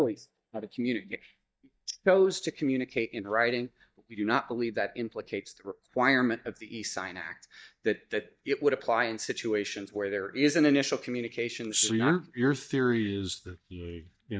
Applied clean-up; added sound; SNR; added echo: neural mask model DeepFilterNet 3.